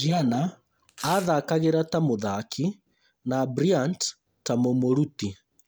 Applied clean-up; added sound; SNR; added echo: none; Domestic sounds, home sounds; 15 dB; none.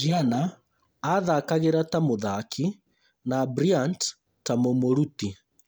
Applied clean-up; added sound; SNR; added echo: none; none; none; none.